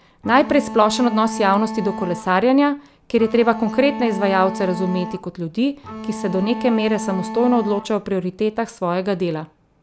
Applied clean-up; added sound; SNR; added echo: none; Bowed string instrument; 10 dB; none.